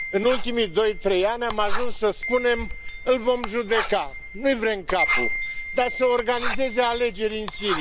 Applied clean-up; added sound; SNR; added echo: none; Writing + Wind chime; 4 dB; none.